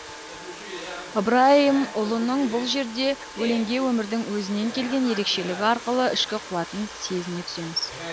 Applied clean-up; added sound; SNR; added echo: none; Domestic sounds, home sounds; 12 dB; none.